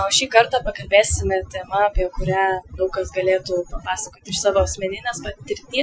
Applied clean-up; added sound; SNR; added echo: classical method Wiener filter.